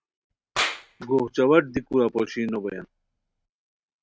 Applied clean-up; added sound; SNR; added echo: neural mask model RNNoise.